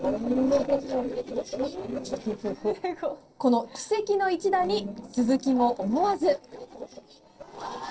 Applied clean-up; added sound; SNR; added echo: neural separator model SepFormer DNS4.